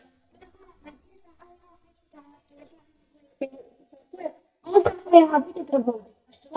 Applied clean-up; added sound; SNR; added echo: neural mask model DeepFilterNet 3.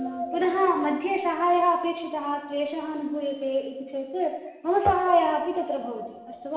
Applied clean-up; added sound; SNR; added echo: none; Guitar; 13 dB; reverberation time 0.9 s.